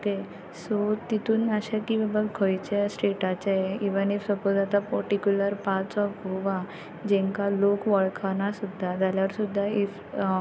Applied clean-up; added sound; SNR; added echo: none; none; none; none.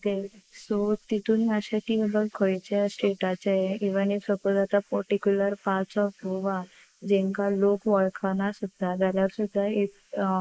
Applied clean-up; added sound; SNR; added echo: neural mask model Resemble Enhance denoiser.